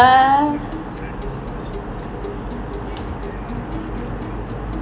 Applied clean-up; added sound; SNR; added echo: none; Acoustic guitar; 15 dB; none.